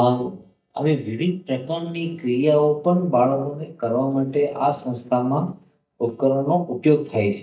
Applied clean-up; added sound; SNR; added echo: neural mask model DeepFilterNet 3.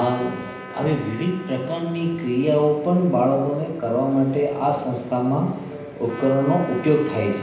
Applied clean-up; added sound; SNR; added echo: none; Trumpet; 20 dB; reverberation time 0.9 s.